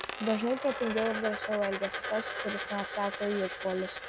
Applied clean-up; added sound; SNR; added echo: none; Coin (dropping); 6 dB; none.